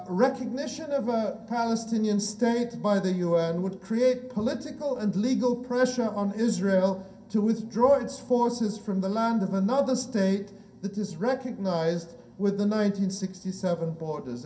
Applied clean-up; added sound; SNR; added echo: none; none; none; reverberation time 0.3 s.